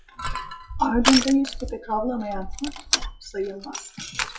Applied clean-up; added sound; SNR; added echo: classical method WPE with log-MMSE.